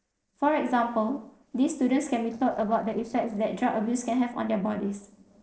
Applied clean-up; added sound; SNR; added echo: neural separator model SepFormer DNS4.